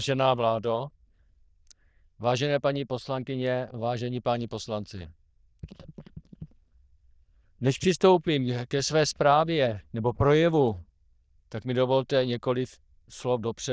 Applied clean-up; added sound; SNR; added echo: neural diffusion model UNIVERSE++.